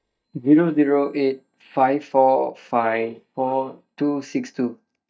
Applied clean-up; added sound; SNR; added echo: neural mask model DeepFilterNet 3.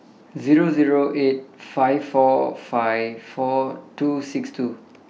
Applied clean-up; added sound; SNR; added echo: none; none; none; none.